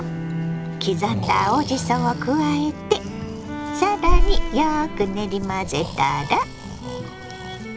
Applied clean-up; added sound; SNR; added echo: none; Breathing; 2 dB; none.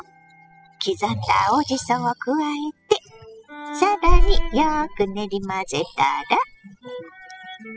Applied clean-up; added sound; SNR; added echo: classical method spectral subtraction.